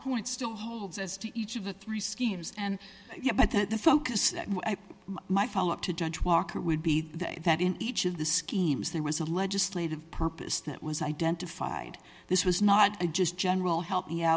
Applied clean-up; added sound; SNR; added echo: none; none; none; none.